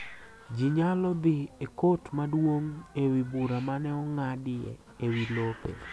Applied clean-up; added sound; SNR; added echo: none; Hiss; 19 dB; none.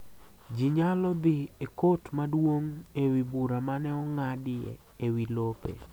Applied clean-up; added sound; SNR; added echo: none; none; none; none.